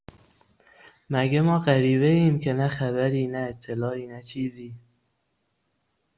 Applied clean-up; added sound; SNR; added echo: none; none; none; none.